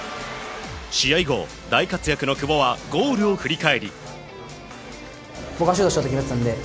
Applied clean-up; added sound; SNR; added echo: none; none; none; none.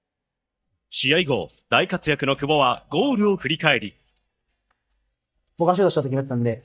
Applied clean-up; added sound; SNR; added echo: neural mask model DeepFilterNet 3.